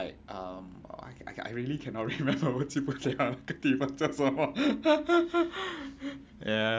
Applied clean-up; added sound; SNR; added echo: none; none; none; none.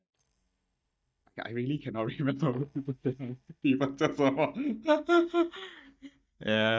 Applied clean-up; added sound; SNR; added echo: neural mask model DeepFilterNet 3.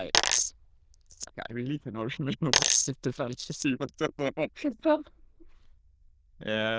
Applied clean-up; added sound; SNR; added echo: neural diffusion model UNIVERSE++.